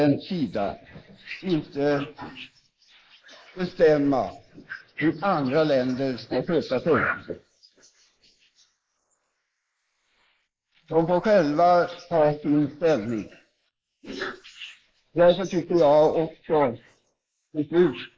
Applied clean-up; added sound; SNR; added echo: neural mask model Resemble Enhance denoiser.